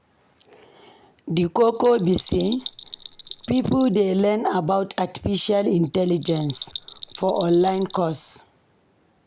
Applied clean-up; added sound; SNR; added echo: none; Bell; 17 dB; none.